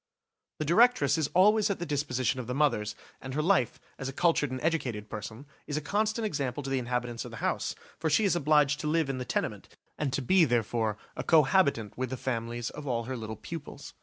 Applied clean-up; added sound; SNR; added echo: none; none; none; none.